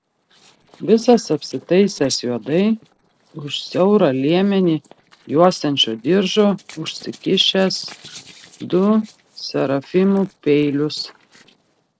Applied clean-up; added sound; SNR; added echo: neural separator model SepFormer DNS4.